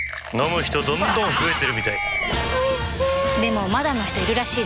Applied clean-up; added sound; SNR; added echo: none; none; none; none.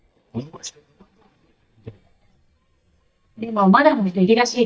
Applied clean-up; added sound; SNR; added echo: neural mask model DeepFilterNet 3.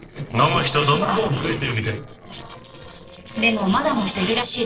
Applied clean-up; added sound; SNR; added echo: neural separator model SepFormer DNS4.